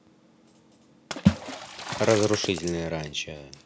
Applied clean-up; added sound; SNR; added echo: none; Water / Splash, splatter; 0 dB; none.